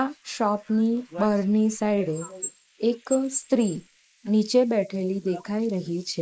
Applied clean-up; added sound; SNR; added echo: neural mask model Resemble Enhance denoiser.